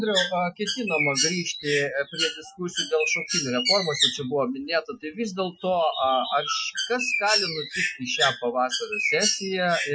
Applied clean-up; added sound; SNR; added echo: classical method Wiener filter.